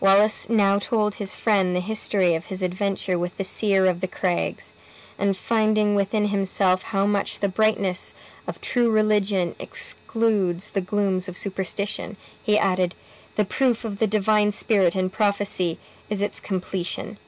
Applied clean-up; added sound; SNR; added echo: none; none; none; none.